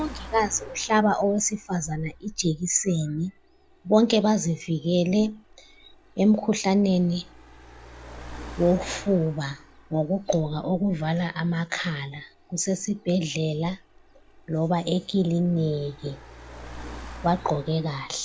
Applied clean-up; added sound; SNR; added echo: none; Car; 19 dB; none.